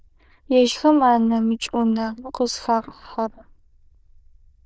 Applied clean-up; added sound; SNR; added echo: neural diffusion model UNIVERSE++.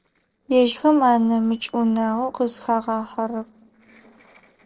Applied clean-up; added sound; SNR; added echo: neural separator model SepFormer DNS4.